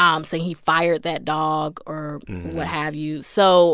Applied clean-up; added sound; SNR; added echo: none; none; none; none.